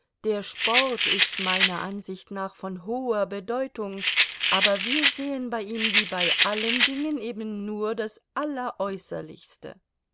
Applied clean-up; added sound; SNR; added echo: none; Rattle; -4 dB; none.